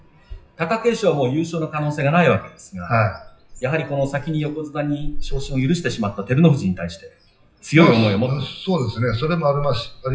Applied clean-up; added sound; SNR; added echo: classical method WPE with log-MMSE.